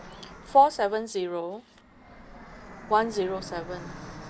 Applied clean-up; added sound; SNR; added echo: none; Fixed-wing aircraft, airplane; 16 dB; none.